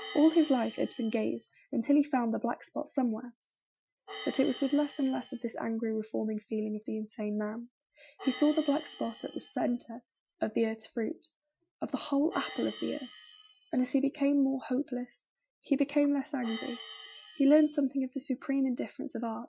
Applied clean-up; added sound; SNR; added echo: classical method Wiener filter.